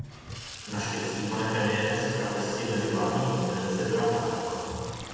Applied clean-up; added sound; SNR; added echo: none; Sink (filling or washing) / Water tap, faucet; 13 dB; reverberation time 2.1 s.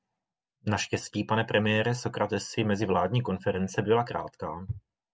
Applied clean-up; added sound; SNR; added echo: none; none; none; none.